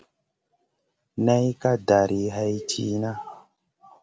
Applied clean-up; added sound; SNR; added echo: none; none; none; none.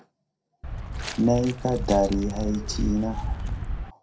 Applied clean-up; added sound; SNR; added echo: none; Walk, footsteps; 4 dB; reverberation time 0.2 s.